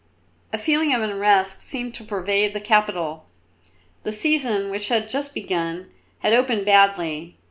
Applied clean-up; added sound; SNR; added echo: none; none; none; none.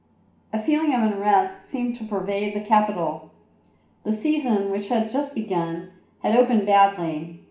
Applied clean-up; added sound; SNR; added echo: none; none; none; reverberation time 0.5 s.